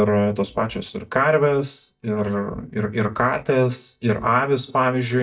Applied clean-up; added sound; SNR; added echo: neural mask model DeepFilterNet 3.